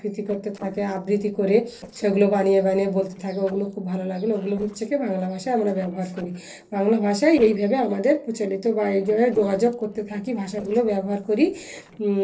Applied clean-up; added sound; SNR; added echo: neural separator model SepFormer DNS4.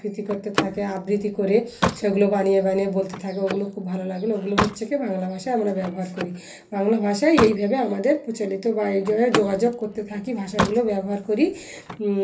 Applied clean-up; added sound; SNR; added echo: none; Slam; 8 dB; reverberation time 0.3 s.